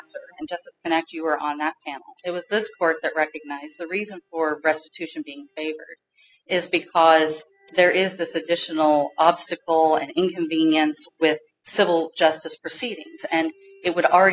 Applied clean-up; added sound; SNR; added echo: classical method spectral subtraction.